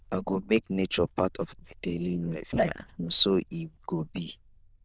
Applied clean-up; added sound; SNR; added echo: neural diffusion model UNIVERSE++.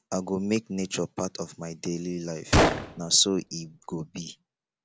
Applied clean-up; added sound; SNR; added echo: none; Gunshot, gunfire; -3 dB; none.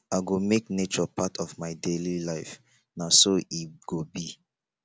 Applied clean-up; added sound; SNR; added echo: none; none; none; none.